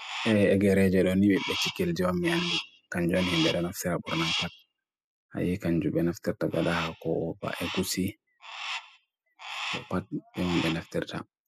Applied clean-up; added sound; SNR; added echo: classical method spectral subtraction.